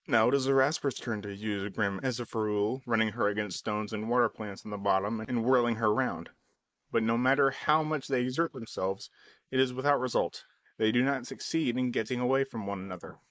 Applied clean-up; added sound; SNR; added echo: neural mask model Resemble Enhance denoiser.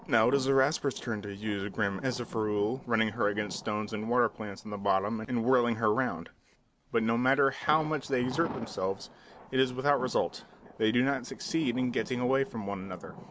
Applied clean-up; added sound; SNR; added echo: none; Thunder; 18 dB; none.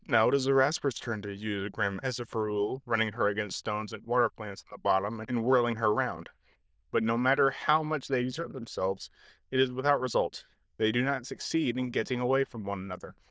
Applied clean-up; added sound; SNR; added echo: neural diffusion model UNIVERSE++.